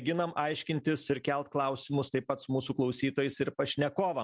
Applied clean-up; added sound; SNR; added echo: none; none; none; none.